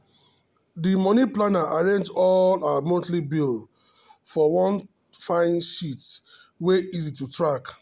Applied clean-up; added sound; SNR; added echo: none; none; none; none.